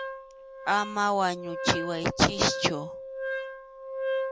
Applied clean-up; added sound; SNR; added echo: none; Wind instrument, woodwind instrument; 6 dB; none.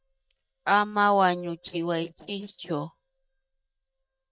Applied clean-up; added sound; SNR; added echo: neural mask model DeepFilterNet 3.